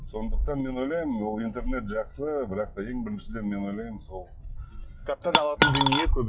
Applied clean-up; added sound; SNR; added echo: classical method log-MMSE.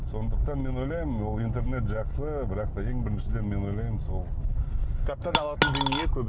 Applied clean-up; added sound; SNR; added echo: none; Coin (dropping); -2 dB; none.